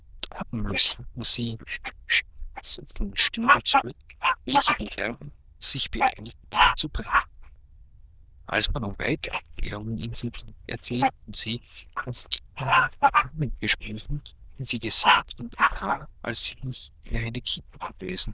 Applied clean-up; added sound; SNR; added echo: neural diffusion model UNIVERSE++.